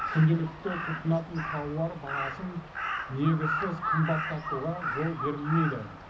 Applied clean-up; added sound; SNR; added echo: none; Crow; 5 dB; reverberation time 0.4 s.